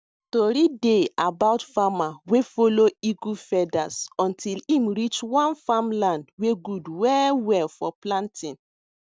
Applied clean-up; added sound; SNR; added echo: none; none; none; none.